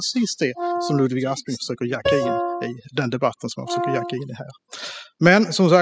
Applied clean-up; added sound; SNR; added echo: classical method spectral subtraction.